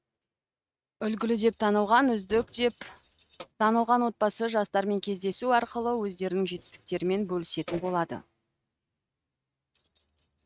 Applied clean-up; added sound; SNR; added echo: neural mask model RNNoise.